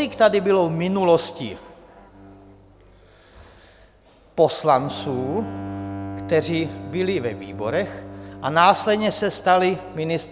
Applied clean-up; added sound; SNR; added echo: none; Bowed string instrument; 15 dB; none.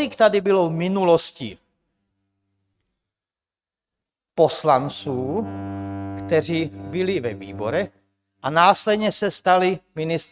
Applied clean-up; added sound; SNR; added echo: neural mask model RNNoise.